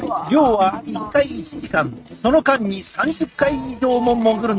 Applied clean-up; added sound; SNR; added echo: neural mask model RNNoise.